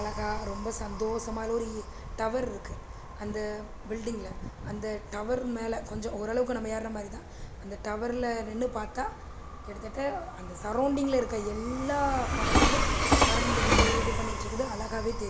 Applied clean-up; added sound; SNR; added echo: none; Train; -1 dB; none.